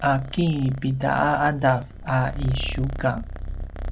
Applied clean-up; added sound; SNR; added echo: none; Purr; 9 dB; none.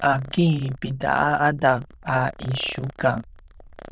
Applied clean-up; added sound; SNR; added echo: neural diffusion model UNIVERSE++.